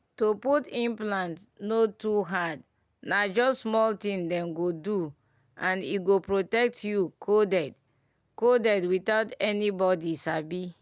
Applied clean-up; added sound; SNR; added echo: none; none; none; none.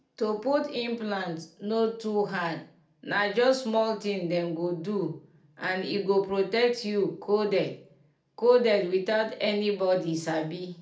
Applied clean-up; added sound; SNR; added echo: none; none; none; reverberation time 0.4 s.